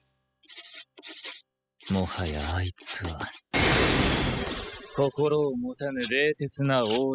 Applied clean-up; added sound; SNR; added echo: classical method spectral subtraction.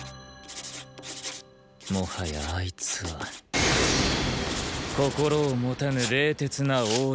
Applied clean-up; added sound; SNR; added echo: none; Writing; 12 dB; none.